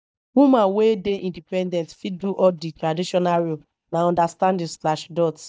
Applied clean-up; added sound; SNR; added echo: neural mask model DeepFilterNet 3.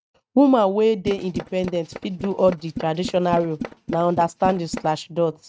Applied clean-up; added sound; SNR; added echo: neural mask model RNNoise.